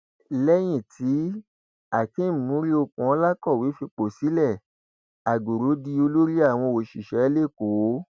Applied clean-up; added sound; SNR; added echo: none; none; none; none.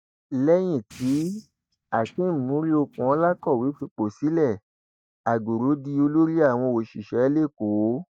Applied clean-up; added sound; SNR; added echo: neural mask model DeepFilterNet 3.